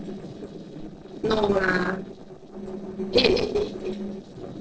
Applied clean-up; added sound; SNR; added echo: neural separator model SepFormer DNS4.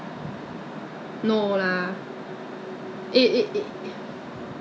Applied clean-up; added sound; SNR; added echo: none; none; none; none.